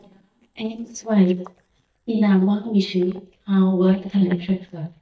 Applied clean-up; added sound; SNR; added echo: neural mask model DeepFilterNet 3.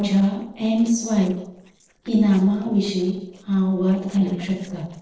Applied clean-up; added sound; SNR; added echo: neural separator model SepFormer DNS4.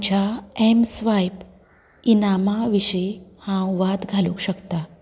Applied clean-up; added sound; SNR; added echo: none; none; none; none.